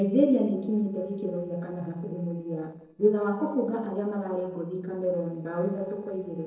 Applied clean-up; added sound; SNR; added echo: neural separator model SepFormer DNS4.